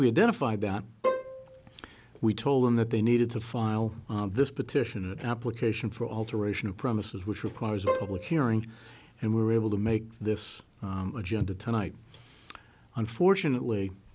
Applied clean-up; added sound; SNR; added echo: none; Bowed string instrument; 4 dB; none.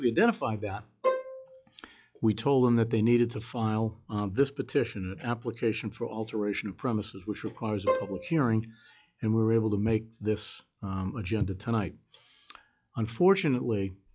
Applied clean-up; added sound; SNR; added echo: classical method log-MMSE.